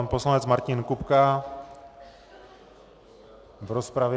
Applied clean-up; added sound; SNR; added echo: none; none; none; none.